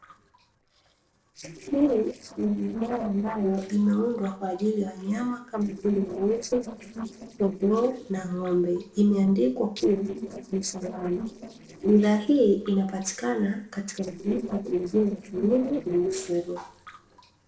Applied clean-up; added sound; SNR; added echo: neural separator model SepFormer DNS4.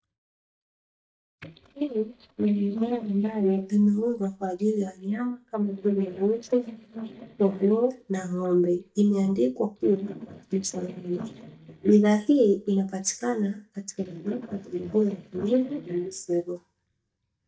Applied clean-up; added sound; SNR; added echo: neural mask model DeepFilterNet 3.